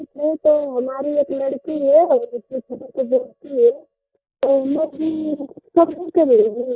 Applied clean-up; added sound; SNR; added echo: neural mask model DeepFilterNet 3.